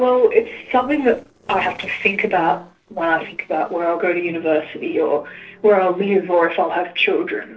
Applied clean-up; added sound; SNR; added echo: neural separator model SepFormer DNS4.